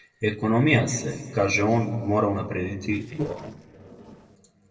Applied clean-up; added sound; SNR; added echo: neural separator model SepFormer DNS4.